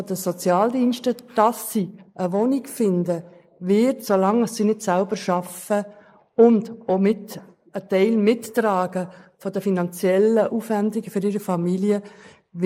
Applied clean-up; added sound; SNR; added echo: neural mask model Resemble Enhance denoiser.